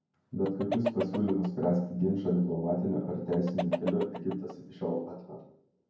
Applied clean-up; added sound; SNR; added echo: none; Chicken, rooster; 8 dB; reverberation time 0.9 s.